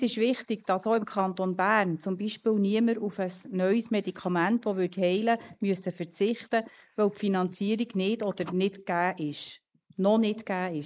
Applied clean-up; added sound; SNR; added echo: neural mask model Resemble Enhance denoiser.